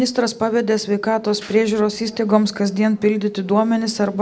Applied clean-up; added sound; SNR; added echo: none; none; none; none.